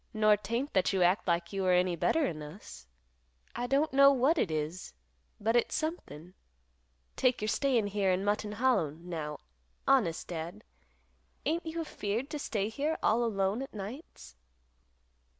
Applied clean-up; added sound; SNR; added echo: none; none; none; none.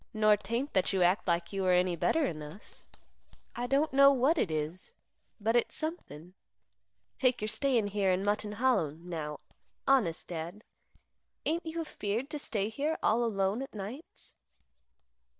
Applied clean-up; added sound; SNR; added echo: neural mask model DeepFilterNet 3.